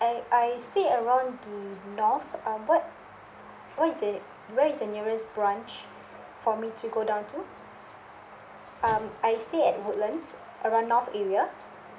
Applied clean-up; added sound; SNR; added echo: none; Squeak / Wood; 20 dB; none.